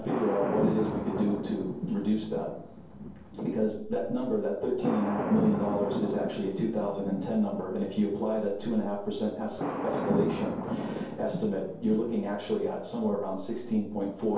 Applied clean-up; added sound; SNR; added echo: none; Thunder; 6 dB; reverberation time 0.7 s.